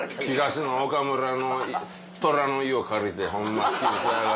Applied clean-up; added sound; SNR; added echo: none; none; none; none.